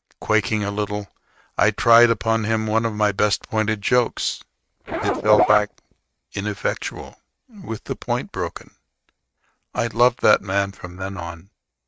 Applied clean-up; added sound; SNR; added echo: neural mask model RNNoise.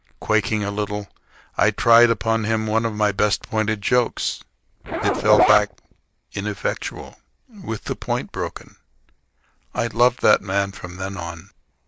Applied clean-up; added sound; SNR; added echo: neural mask model Resemble Enhance denoiser.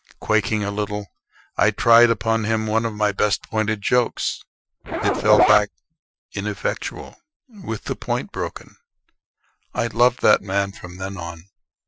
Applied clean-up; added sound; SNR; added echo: classical method Wiener filter.